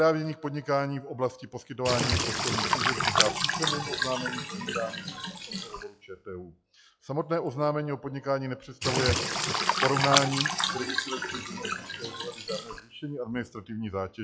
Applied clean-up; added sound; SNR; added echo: classical method log-MMSE.